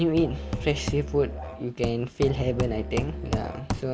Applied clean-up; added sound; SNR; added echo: none; Musical instrument + Hammer; 5 dB; none.